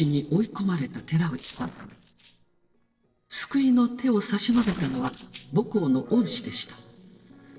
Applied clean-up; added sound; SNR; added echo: neural separator model SepFormer DNS4.